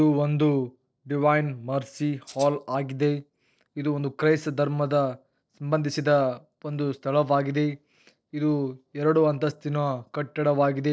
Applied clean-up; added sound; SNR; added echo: neural separator model SepFormer DNS4.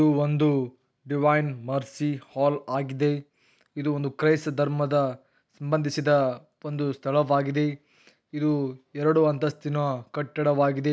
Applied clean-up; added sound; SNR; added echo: none; none; none; none.